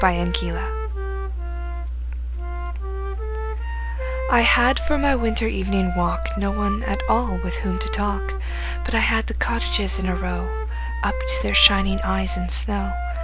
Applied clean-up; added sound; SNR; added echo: none; Wind instrument, woodwind instrument; 12 dB; none.